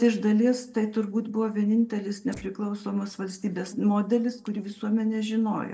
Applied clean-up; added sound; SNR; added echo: neural separator model SepFormer DNS4.